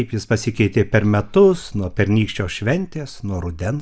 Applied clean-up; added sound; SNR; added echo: none; none; none; none.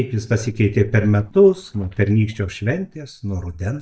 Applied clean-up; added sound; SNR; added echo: neural mask model DeepFilterNet 3.